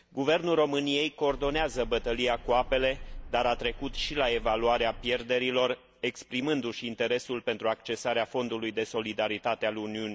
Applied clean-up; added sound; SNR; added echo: none; Car; 11 dB; none.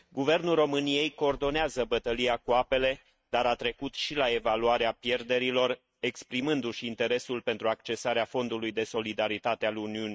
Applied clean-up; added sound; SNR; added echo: neural mask model RNNoise.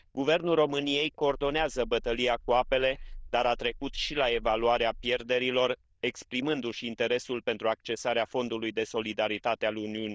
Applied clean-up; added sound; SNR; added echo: neural diffusion model UNIVERSE++.